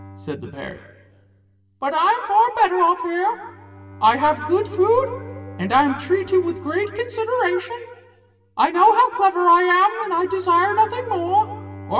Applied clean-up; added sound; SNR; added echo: none; Bowed string instrument; 20 dB; reverberation time 1.4 s.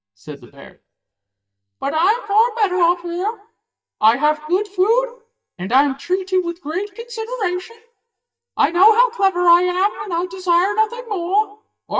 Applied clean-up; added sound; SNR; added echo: neural mask model DeepFilterNet 3.